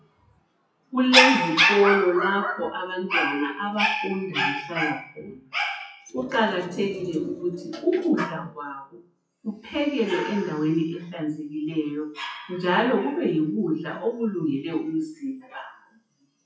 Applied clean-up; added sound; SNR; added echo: classical method WPE with log-MMSE.